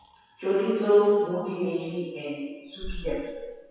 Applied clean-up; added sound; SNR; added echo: classical method WPE with log-MMSE.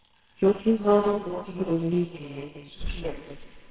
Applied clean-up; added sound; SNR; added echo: neural separator model SepFormer WHAMR!.